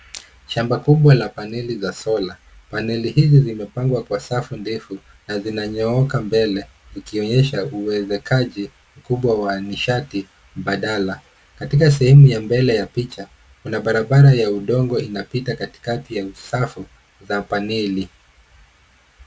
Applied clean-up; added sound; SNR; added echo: none; none; none; none.